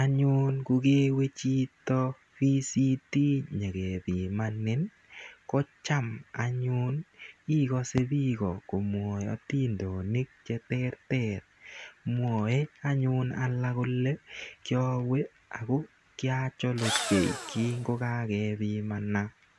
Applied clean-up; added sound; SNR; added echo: none; Engine / Drill; 5 dB; none.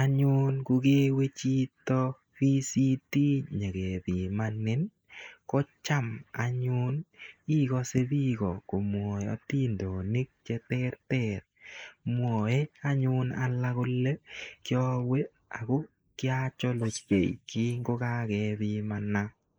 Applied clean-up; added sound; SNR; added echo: neural mask model Resemble Enhance denoiser.